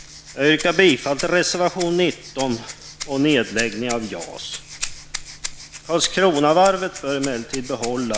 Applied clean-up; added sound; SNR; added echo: none; Rattle (instrument); 13 dB; none.